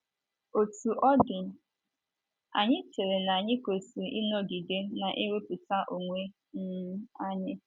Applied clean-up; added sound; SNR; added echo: none; none; none; none.